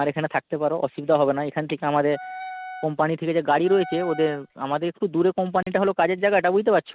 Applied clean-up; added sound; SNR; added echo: none; Wind instrument, woodwind instrument; 15 dB; none.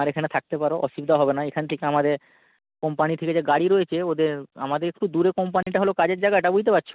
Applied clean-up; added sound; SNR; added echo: none; none; none; none.